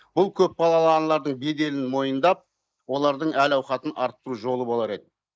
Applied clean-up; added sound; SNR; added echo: neural mask model Resemble Enhance denoiser.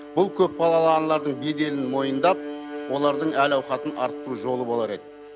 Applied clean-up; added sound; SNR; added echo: none; Bowed string instrument; 10 dB; none.